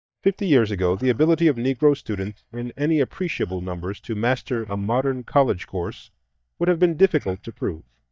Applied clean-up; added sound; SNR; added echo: neural mask model DeepFilterNet 3.